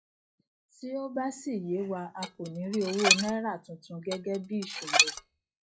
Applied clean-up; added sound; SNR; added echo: classical method log-MMSE.